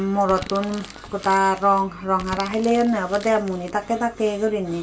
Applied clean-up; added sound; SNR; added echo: none; Crumpling, crinkling; 18 dB; reverberation time 0.2 s.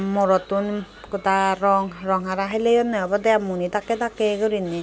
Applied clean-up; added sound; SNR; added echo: none; none; none; none.